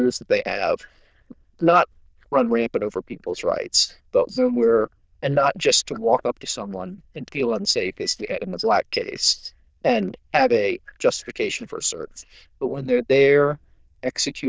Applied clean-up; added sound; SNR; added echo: neural diffusion model UNIVERSE++.